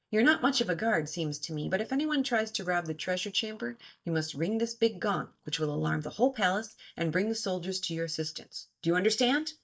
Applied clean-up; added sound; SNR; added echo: neural mask model DeepFilterNet 3.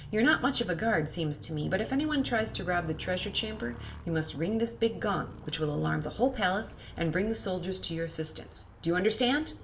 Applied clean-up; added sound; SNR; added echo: none; Motorcycle; 15 dB; reverberation time 0.7 s.